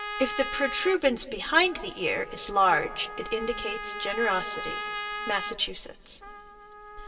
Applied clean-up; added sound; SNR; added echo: none; Trumpet; 9 dB; reverberation time 2.8 s.